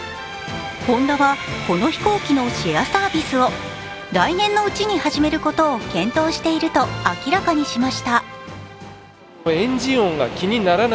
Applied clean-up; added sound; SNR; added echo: none; none; none; none.